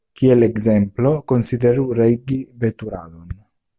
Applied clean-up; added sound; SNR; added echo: none; none; none; none.